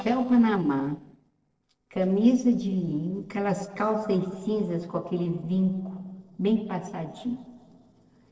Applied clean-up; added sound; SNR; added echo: neural separator model SepFormer DNS4.